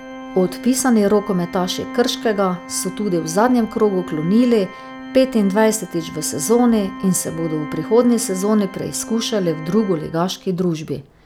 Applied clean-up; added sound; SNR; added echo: none; Organ; 14 dB; none.